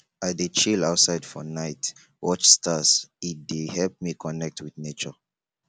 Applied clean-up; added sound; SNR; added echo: none; none; none; none.